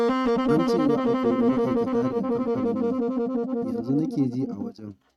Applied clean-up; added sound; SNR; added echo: neural mask model RNNoise.